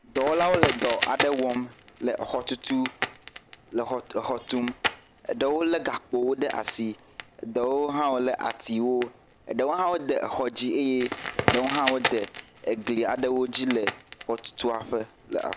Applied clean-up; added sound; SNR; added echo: none; Crackle; 7 dB; none.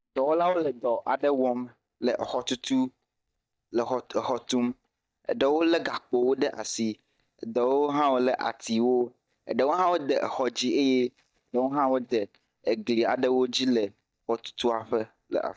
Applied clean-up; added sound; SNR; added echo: neural mask model DeepFilterNet 3.